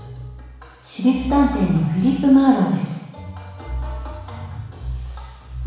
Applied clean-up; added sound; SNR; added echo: none; none; none; reverberation time 1.1 s.